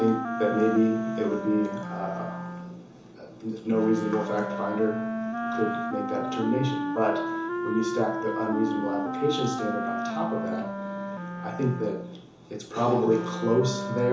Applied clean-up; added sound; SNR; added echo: none; Wind instrument, woodwind instrument; 4 dB; reverberation time 0.7 s.